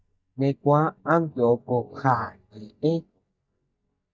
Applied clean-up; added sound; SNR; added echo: neural mask model DeepFilterNet 3.